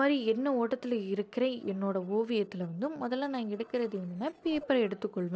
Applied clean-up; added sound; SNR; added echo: neural separator model SepFormer DNS4.